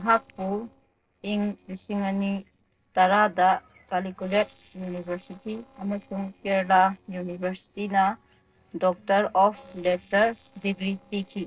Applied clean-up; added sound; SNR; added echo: neural separator model SepFormer DNS4.